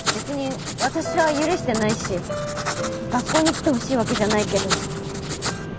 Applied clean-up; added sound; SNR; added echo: none; Writing; 6 dB; none.